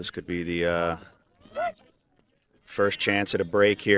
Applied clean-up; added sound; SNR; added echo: neural separator model SepFormer DNS4.